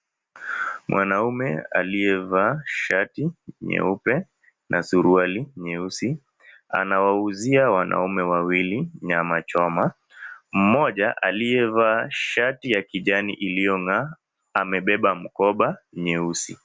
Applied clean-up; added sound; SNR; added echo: none; none; none; none.